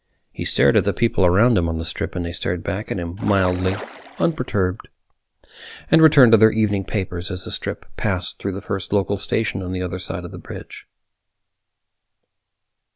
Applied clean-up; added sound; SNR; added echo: none; Splash, splatter; 14 dB; none.